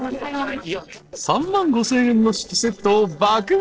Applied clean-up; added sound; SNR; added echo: neural separator model SepFormer DNS4.